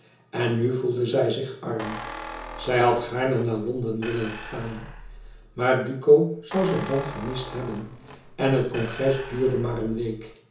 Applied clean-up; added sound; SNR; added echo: none; Squeak; 13 dB; reverberation time 0.7 s.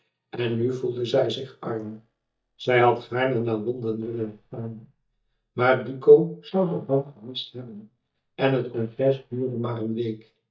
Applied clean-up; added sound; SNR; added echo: neural mask model DeepFilterNet 3.